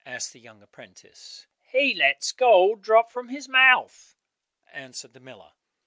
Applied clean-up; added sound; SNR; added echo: none; none; none; none.